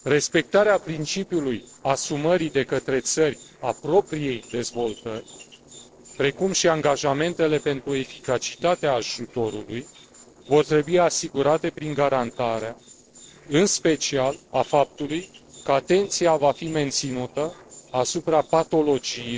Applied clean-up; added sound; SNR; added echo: neural separator model SepFormer DNS4.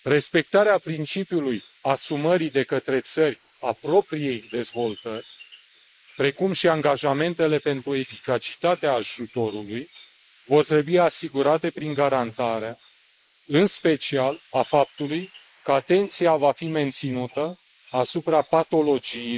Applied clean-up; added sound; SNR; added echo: neural mask model Resemble Enhance denoiser.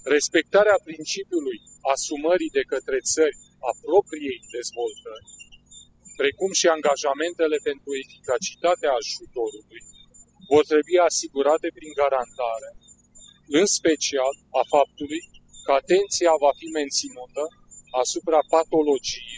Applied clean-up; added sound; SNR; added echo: classical method spectral subtraction.